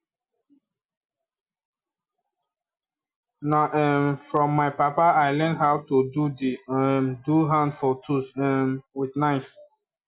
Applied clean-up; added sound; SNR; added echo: none; none; none; none.